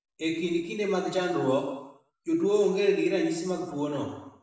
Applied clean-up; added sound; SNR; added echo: none; none; none; reverberation time 0.9 s.